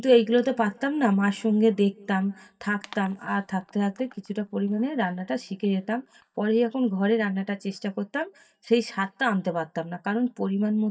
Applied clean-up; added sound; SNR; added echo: neural mask model DeepFilterNet 3.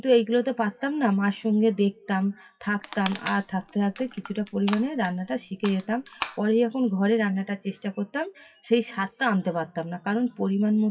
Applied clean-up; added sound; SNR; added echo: classical method WPE with log-MMSE.